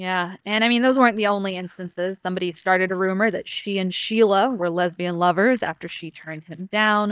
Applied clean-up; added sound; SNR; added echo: neural mask model DeepFilterNet 3.